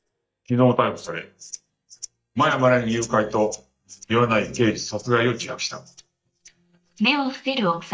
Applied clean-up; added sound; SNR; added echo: neural mask model DeepFilterNet 3.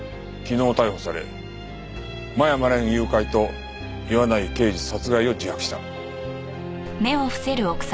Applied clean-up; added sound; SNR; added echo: none; none; none; none.